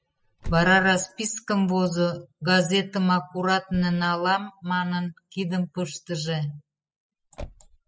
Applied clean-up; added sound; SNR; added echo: classical method spectral subtraction.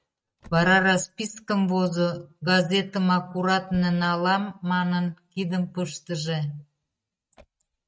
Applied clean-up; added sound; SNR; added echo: neural mask model RNNoise.